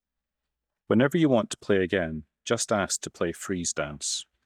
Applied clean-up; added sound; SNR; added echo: neural mask model DeepFilterNet 3.